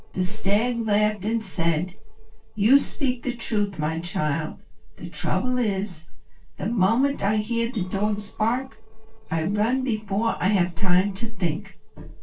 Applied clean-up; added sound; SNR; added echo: neural separator model SepFormer DNS4.